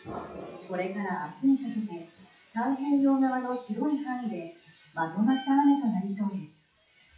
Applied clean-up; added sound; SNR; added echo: classical method WPE with log-MMSE.